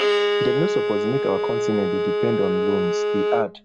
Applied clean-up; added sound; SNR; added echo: none; Bowed string instrument; -4 dB; none.